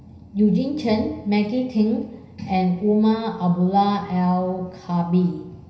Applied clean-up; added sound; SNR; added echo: none; none; none; reverberation time 0.9 s.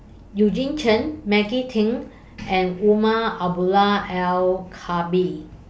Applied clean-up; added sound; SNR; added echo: none; none; none; none.